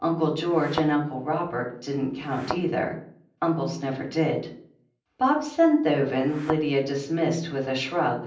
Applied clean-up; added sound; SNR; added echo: none; Thump, thud; 11 dB; reverberation time 0.6 s.